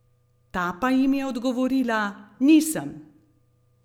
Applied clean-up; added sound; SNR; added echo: none; none; none; none.